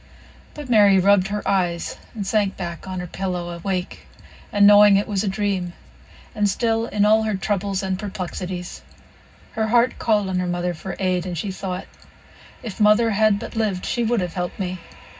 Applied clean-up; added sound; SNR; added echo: none; none; none; reverberation time 0.4 s.